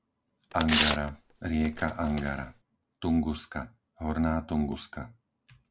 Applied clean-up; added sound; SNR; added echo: none; Tearing; 0 dB; none.